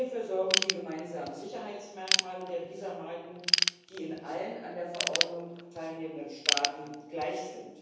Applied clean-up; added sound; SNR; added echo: none; Ratchet, pawl / Tools; -3 dB; reverberation time 1.1 s.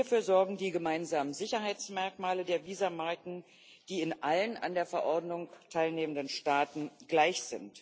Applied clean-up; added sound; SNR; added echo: none; none; none; none.